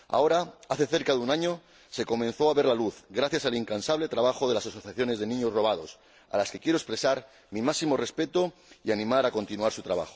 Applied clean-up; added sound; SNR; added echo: none; none; none; none.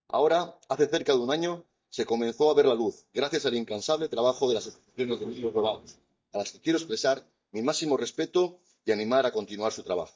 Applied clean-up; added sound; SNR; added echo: neural mask model DeepFilterNet 3.